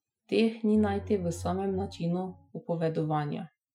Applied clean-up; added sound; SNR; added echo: classical method Wiener filter.